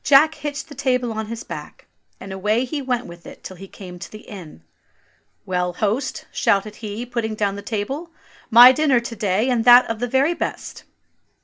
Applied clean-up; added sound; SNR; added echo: none; none; none; none.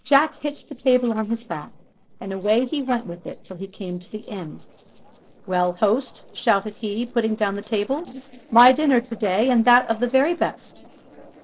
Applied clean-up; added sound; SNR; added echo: neural separator model SepFormer DNS4.